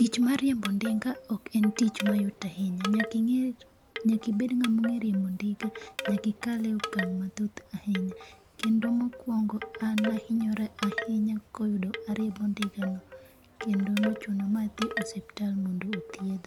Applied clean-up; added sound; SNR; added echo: none; Wind chime / Wood; 11 dB; none.